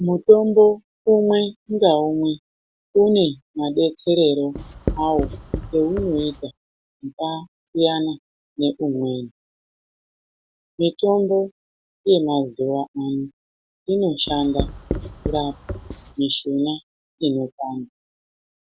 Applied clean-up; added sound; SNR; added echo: none; Writing; 7 dB; none.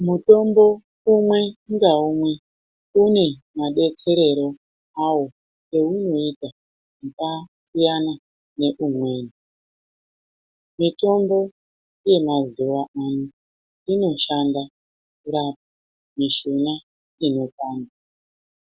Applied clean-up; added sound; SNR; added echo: none; none; none; none.